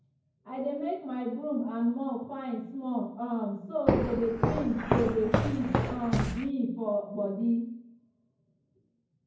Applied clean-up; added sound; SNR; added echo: none; Walk, footsteps; -2 dB; reverberation time 0.9 s.